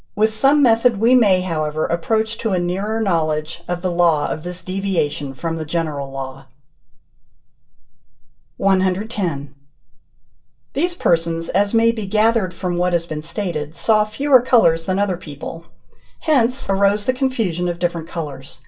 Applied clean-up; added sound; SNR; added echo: none; none; none; reverberation time 0.2 s.